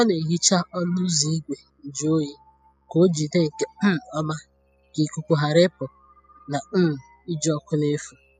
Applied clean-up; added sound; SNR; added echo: classical method spectral subtraction.